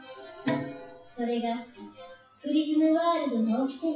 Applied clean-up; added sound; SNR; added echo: classical method WPE with log-MMSE.